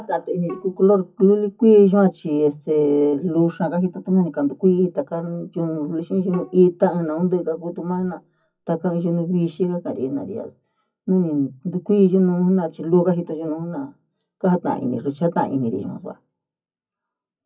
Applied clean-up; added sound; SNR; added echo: classical method WPE with log-MMSE.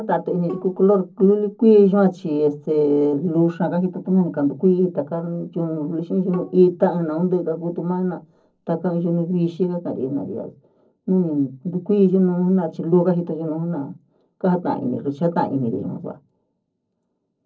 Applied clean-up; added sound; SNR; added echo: neural separator model SepFormer DNS4.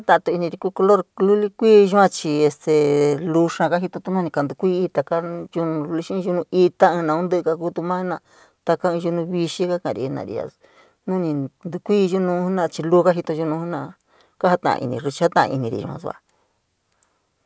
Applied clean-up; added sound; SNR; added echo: none; none; none; none.